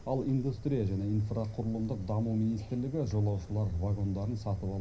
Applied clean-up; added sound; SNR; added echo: none; Fire; 16 dB; reverberation time 0.4 s.